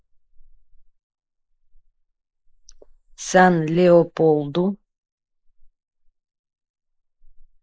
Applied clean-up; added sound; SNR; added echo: neural mask model Resemble Enhance denoiser.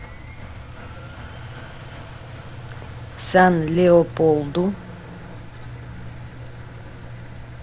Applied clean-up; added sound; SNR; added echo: none; Engine; 12 dB; none.